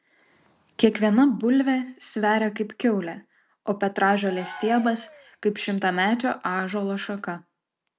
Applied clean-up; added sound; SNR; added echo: none; Cheering; 19 dB; none.